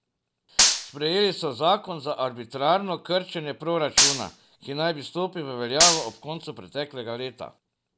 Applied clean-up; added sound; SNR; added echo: none; Gunshot, gunfire; -3 dB; none.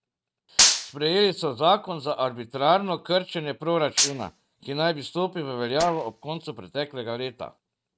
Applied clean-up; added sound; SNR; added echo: neural mask model RNNoise.